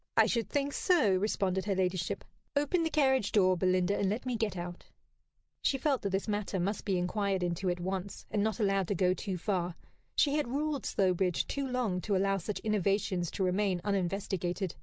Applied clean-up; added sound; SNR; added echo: none; none; none; none.